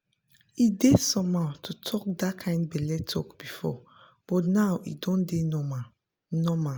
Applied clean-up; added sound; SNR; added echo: none; none; none; none.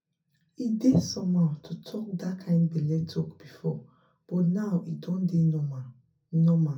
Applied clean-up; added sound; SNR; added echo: none; none; none; reverberation time 0.3 s.